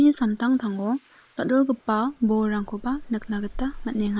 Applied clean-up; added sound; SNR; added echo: neural mask model Resemble Enhance denoiser.